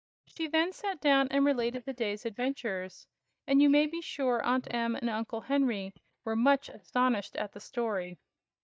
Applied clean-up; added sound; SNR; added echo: neural mask model DeepFilterNet 3.